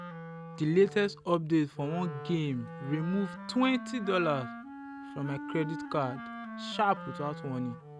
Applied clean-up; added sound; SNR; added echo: none; Wind instrument, woodwind instrument; 11 dB; none.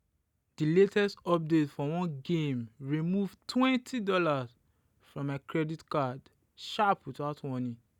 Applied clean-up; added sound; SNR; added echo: none; none; none; none.